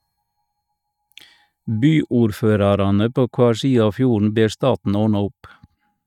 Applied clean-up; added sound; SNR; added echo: neural mask model DeepFilterNet 3.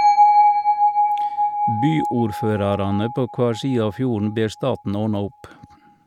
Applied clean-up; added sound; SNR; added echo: none; Bell; -2 dB; none.